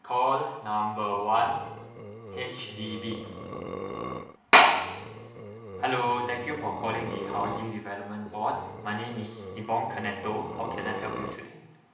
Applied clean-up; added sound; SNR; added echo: none; Burping, eructation; 11 dB; reverberation time 0.8 s.